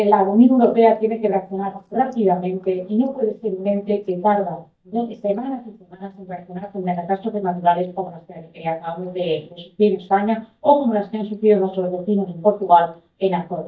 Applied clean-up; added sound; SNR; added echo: neural mask model DeepFilterNet 3.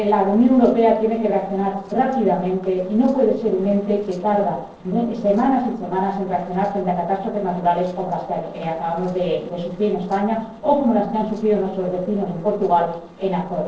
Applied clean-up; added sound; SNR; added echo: neural separator model SepFormer DNS4.